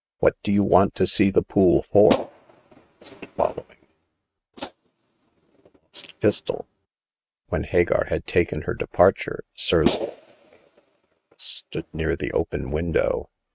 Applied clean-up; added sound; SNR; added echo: neural mask model RNNoise.